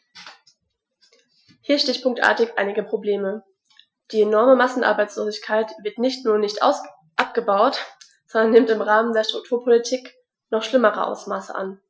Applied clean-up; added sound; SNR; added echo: classical method Wiener filter.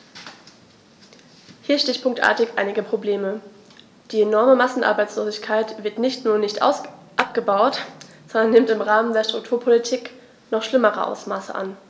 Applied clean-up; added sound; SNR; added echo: none; Clapping; 7 dB; none.